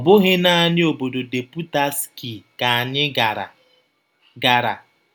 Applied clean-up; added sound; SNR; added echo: none; none; none; none.